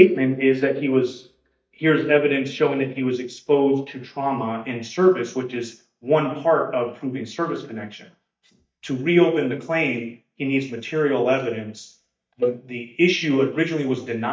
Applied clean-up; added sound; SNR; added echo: neural mask model DeepFilterNet 3.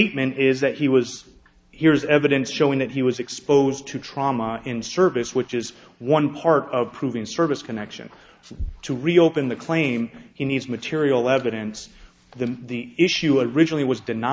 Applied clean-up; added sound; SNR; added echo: none; none; none; none.